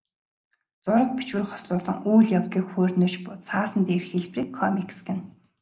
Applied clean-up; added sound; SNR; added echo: neural mask model Resemble Enhance denoiser.